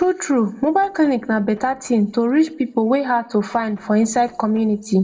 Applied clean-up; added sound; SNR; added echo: neural separator model SepFormer DNS4.